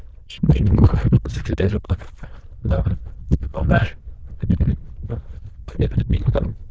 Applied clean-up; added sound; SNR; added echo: neural diffusion model UNIVERSE++.